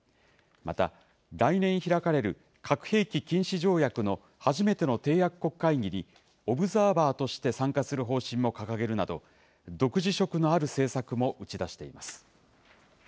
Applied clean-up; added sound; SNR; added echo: none; none; none; none.